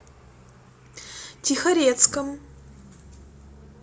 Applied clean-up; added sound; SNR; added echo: none; none; none; none.